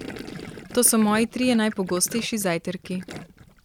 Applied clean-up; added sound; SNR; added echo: none; Gurgling; 15 dB; none.